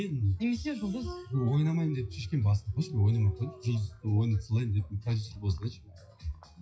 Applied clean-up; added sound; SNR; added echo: classical method WPE with log-MMSE.